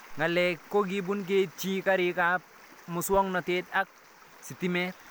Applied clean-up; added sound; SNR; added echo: none; none; none; none.